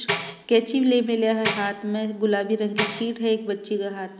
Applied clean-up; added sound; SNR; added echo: none; Tambourine; -2 dB; none.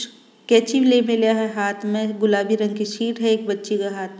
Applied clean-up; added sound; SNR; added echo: none; none; none; none.